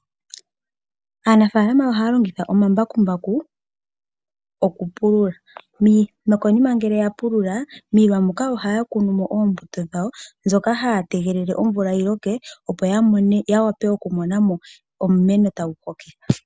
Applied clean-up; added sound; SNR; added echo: none; none; none; none.